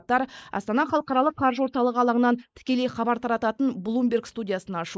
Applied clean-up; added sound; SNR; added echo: neural mask model Resemble Enhance denoiser.